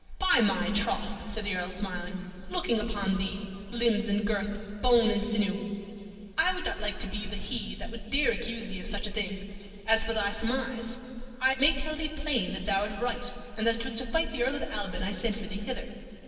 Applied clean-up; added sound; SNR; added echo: none; none; none; reverberation time 2.6 s.